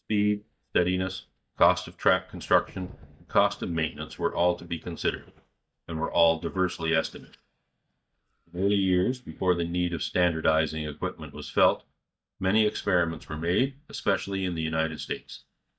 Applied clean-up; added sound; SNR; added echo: neural mask model DeepFilterNet 3.